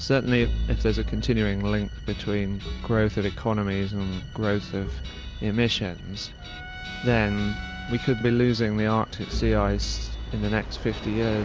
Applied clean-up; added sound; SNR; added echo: none; Trumpet + Guitar; 17 dB; none.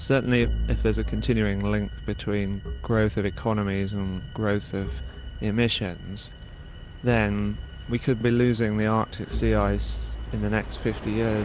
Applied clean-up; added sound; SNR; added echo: none; none; none; none.